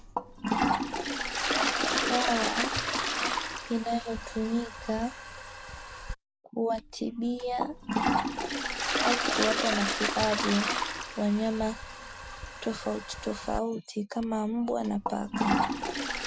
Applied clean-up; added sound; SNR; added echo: none; Toilet flush; -1 dB; none.